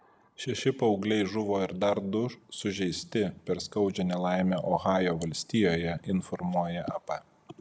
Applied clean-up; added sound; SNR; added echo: none; none; none; none.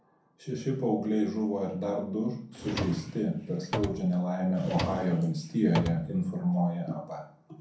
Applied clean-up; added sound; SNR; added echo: none; Drawer open or close; 7 dB; reverberation time 0.5 s.